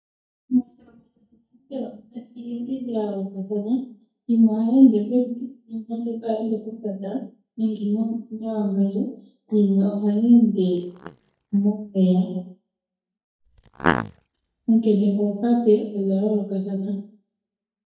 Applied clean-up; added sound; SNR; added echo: neural mask model DeepFilterNet 3.